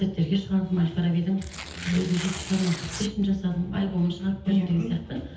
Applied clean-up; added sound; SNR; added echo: none; Tearing; 12 dB; reverberation time 0.8 s.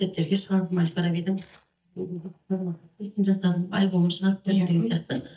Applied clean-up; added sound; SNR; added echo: neural mask model DeepFilterNet 3.